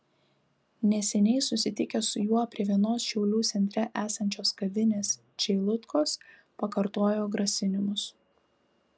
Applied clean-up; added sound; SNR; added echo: none; none; none; none.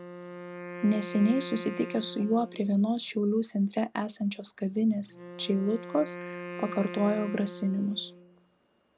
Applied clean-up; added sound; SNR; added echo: none; Wind instrument, woodwind instrument; 13 dB; none.